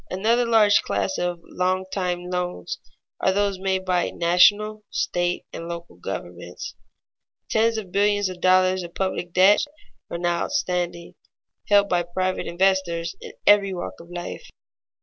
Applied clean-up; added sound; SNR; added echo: none; none; none; none.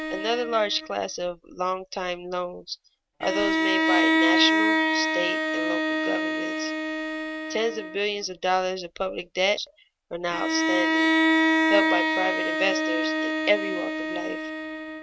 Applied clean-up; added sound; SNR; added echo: neural mask model RNNoise.